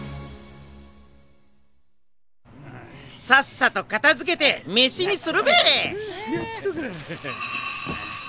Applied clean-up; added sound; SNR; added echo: none; none; none; none.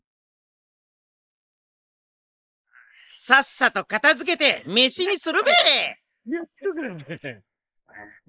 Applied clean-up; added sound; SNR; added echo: neural mask model Resemble Enhance denoiser.